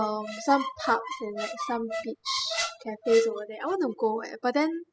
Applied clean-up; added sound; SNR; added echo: classical method spectral subtraction.